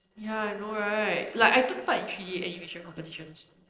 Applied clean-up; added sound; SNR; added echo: neural separator model SepFormer DNS4.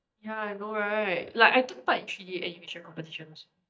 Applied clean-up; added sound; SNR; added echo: neural mask model DeepFilterNet 3.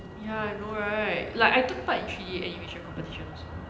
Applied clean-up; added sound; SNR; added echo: none; Motor vehicle (road); 12 dB; reverberation time 0.9 s.